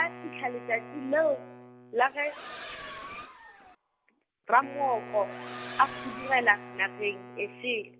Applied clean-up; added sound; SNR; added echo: none; Wind instrument, woodwind instrument + Accelerating, revving, vroom; 13 dB; none.